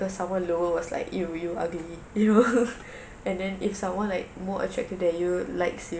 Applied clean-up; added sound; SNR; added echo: none; none; none; none.